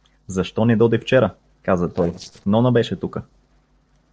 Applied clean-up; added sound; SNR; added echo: neural separator model SepFormer DNS4.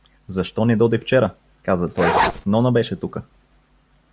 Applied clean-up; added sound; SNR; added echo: none; Zipper (clothing); -2 dB; none.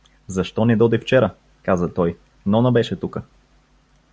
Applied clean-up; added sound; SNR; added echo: none; none; none; none.